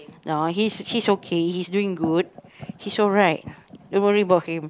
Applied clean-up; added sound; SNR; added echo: none; none; none; none.